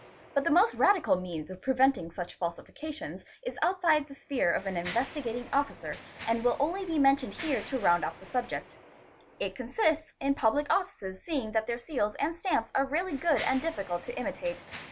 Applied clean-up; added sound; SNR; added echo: none; Mechanisms; 19 dB; none.